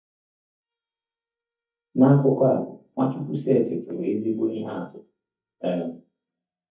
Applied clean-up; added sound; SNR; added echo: neural mask model DeepFilterNet 3.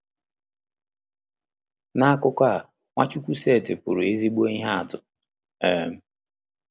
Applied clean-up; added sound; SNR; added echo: none; none; none; none.